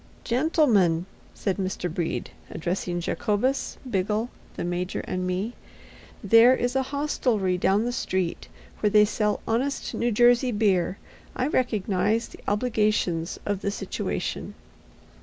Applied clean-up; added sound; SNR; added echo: none; none; none; none.